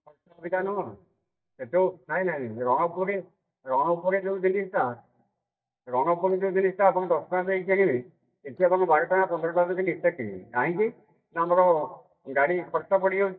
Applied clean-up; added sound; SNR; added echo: neural mask model DeepFilterNet 3.